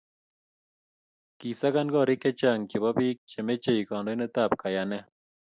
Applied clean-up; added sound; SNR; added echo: none; none; none; none.